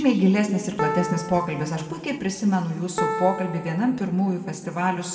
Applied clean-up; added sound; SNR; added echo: none; Piano; 9 dB; reverberation time 1.7 s.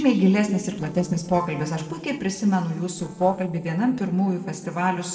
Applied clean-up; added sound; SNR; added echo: neural separator model SepFormer DNS4.